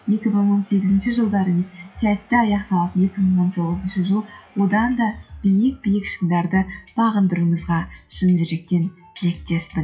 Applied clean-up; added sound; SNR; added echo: classical method WPE with log-MMSE.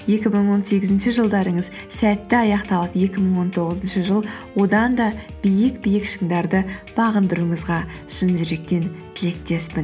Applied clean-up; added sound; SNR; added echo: none; none; none; none.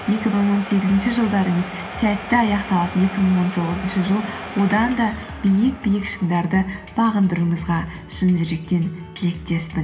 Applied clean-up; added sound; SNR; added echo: none; Domestic sounds, home sounds; 15 dB; reverberation time 1.4 s.